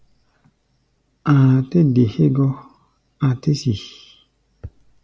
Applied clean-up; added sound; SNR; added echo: none; none; none; none.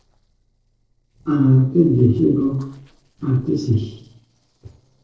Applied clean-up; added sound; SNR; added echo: neural separator model SepFormer DNS4.